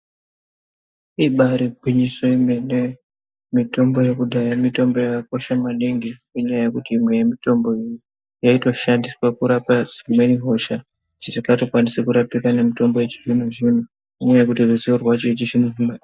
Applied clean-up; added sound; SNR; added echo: neural mask model DeepFilterNet 3.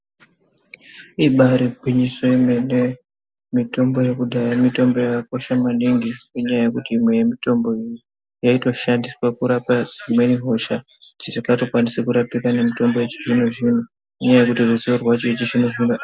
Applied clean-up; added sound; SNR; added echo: none; none; none; none.